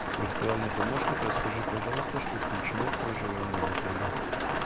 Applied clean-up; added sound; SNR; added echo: none; Rain; -4 dB; none.